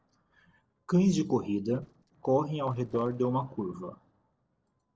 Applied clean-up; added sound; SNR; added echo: neural separator model SepFormer DNS4.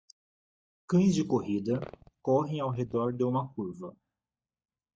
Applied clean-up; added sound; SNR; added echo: neural mask model DeepFilterNet 3.